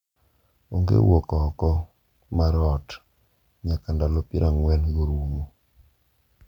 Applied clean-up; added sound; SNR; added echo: none; none; none; none.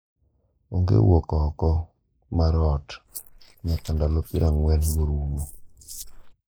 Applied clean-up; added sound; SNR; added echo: neural mask model Resemble Enhance denoiser.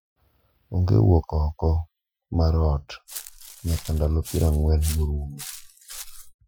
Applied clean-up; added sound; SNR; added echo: classical method Wiener filter.